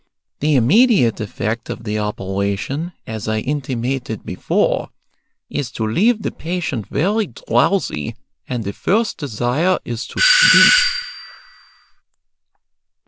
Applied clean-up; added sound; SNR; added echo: none; Doorbell; -3 dB; none.